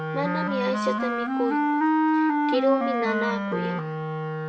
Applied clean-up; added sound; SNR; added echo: none; Wind instrument, woodwind instrument; -4 dB; reverberation time 0.9 s.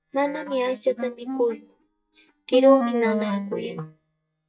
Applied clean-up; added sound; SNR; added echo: neural mask model DeepFilterNet 3.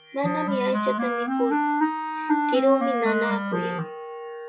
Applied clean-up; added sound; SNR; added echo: classical method WPE with log-MMSE.